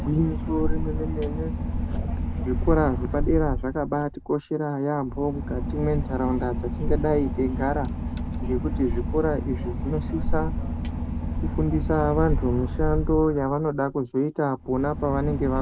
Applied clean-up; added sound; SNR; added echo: none; Engine / Boat, Water vehicle; 1 dB; none.